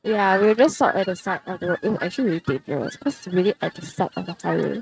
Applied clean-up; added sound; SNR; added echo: neural mask model RNNoise.